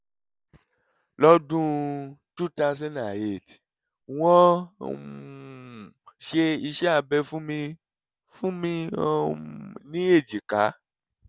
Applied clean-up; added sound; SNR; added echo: none; none; none; none.